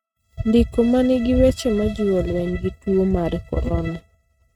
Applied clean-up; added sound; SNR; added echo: neural mask model RNNoise.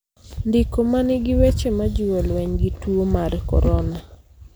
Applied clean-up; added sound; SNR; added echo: none; none; none; none.